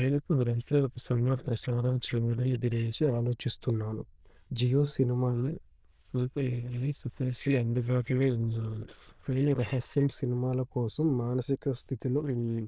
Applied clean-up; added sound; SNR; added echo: neural diffusion model UNIVERSE++.